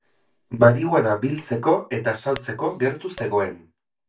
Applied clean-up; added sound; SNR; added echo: neural mask model DeepFilterNet 3.